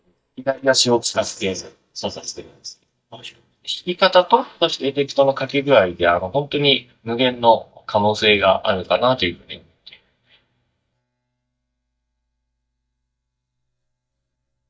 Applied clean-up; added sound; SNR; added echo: neural mask model DeepFilterNet 3.